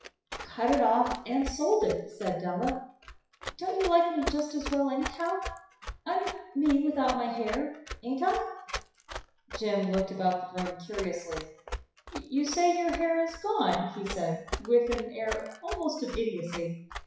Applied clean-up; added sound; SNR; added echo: classical method WPE with log-MMSE.